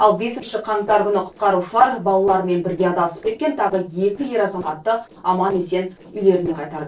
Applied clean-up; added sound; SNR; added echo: neural separator model SepFormer DNS4.